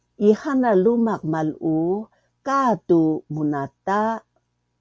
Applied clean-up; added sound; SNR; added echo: none; none; none; none.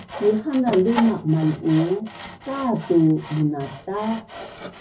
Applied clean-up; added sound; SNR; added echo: none; Sawing; 13 dB; reverberation time 0.4 s.